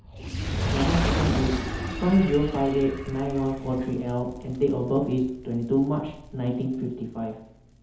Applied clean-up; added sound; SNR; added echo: none; Fire; 5 dB; reverberation time 2.2 s.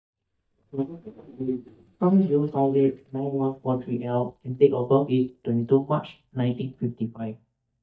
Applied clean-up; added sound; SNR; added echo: neural mask model DeepFilterNet 3.